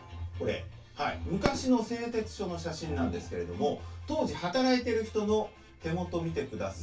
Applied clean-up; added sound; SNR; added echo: none; Fireworks; 9 dB; reverberation time 0.1 s.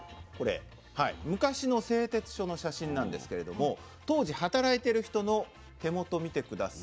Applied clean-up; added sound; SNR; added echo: none; none; none; none.